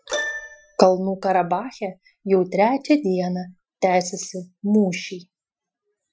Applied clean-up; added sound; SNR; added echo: classical method Wiener filter.